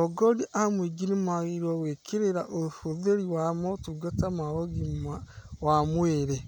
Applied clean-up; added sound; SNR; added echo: none; none; none; none.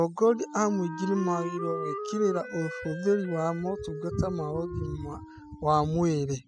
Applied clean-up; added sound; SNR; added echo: classical method spectral subtraction.